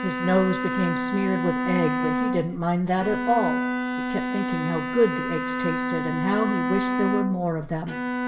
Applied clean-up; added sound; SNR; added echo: none; Bowed string instrument; 1 dB; reverberation time 1.4 s.